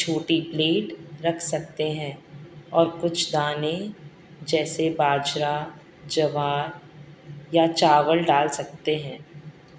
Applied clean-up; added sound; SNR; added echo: none; none; none; none.